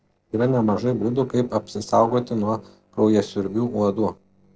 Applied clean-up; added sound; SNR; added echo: neural separator model SepFormer DNS4.